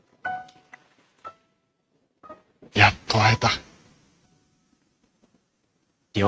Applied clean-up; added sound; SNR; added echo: neural mask model RNNoise.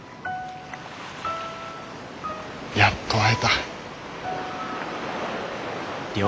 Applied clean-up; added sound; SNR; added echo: none; Animal; 16 dB; none.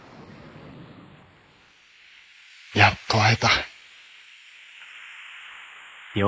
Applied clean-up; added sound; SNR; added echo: neural mask model Resemble Enhance denoiser.